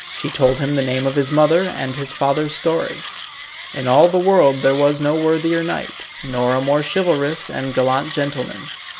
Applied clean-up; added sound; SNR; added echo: none; Mechanisms; 15 dB; none.